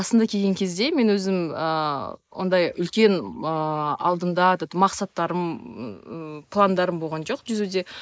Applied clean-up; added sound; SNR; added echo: neural mask model Resemble Enhance denoiser.